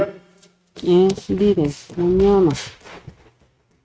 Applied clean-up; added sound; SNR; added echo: neural mask model RNNoise.